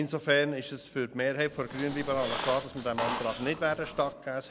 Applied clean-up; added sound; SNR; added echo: none; Squeak; 7 dB; none.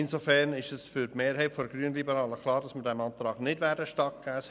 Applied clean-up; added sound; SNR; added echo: none; none; none; none.